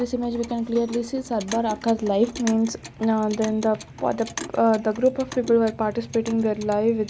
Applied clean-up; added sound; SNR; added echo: none; Clock; 16 dB; none.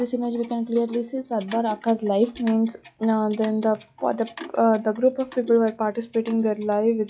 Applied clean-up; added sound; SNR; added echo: classical method log-MMSE.